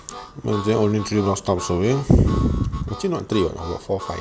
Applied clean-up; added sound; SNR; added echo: none; Harmonica; 15 dB; none.